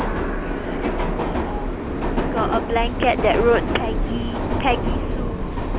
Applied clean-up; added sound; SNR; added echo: none; Subway, metro, underground; -2 dB; none.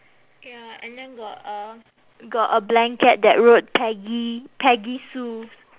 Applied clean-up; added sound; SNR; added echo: none; none; none; none.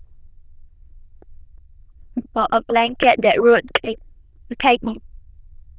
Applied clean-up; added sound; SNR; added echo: neural diffusion model UNIVERSE++.